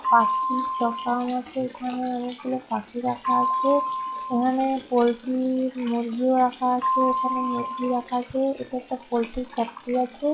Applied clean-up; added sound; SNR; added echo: classical method log-MMSE.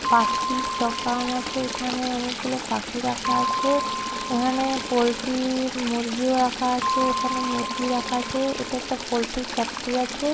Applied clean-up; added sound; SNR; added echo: none; Stream / Trickle, dribble + Percussion; 3 dB; none.